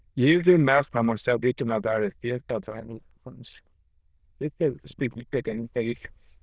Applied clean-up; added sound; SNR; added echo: neural diffusion model UNIVERSE++.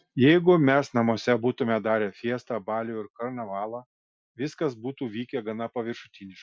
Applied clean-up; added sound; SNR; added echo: none; none; none; none.